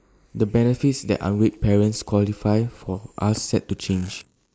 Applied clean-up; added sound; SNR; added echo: neural mask model Resemble Enhance denoiser.